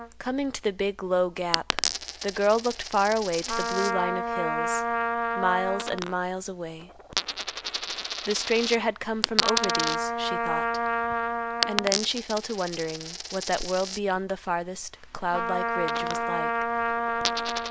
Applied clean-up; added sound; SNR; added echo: none; Coin (dropping) + Trumpet; 0 dB; none.